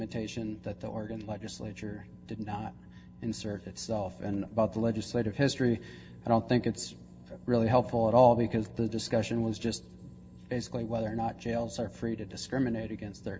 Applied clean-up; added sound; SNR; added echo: none; none; none; reverberation time 0.6 s.